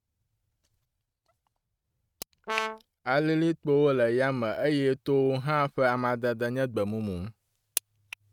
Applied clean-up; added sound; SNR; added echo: neural mask model RNNoise.